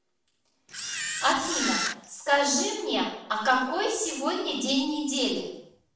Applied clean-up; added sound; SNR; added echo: none; Camera; 3 dB; reverberation time 0.7 s.